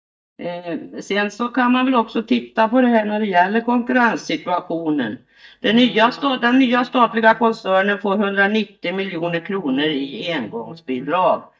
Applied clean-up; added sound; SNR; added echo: neural mask model DeepFilterNet 3.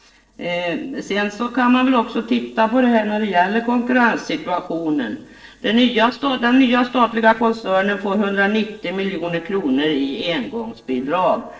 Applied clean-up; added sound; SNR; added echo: neural separator model SepFormer DNS4.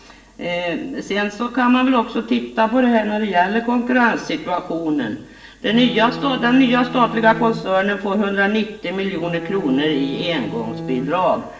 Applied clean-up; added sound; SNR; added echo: none; Bowed string instrument; 11 dB; reverberation time 0.6 s.